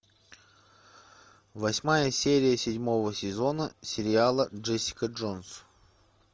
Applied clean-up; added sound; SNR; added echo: none; none; none; none.